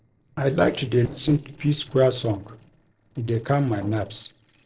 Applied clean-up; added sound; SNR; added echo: neural separator model SepFormer DNS4.